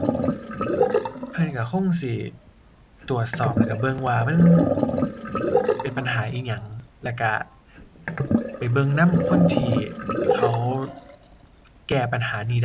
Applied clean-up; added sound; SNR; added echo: none; Sink (filling or washing); 2 dB; none.